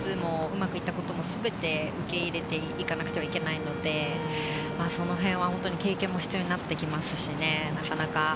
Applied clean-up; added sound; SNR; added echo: none; Wind instrument, woodwind instrument; 12 dB; none.